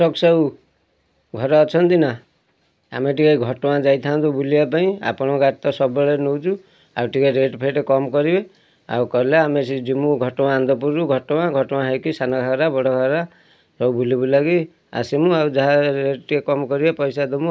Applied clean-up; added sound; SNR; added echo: none; none; none; none.